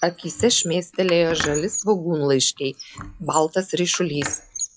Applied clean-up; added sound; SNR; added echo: classical method log-MMSE.